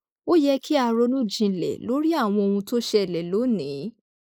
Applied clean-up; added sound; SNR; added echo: neural mask model Resemble Enhance denoiser.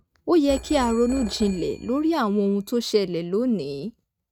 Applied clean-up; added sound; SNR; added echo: neural mask model RNNoise.